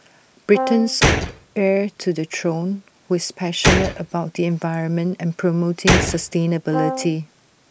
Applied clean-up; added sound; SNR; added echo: none; Brass instrument + Gunshot, gunfire; 2 dB; none.